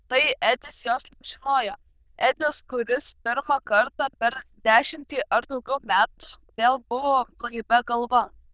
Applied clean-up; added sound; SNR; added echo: neural diffusion model UNIVERSE++.